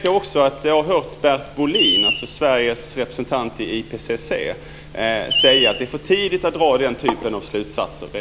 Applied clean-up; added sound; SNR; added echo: none; Screech; 5 dB; none.